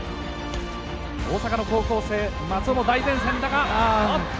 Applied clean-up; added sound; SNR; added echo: none; none; none; none.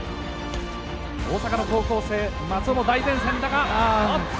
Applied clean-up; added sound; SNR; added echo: none; Zipper (clothing); 18 dB; none.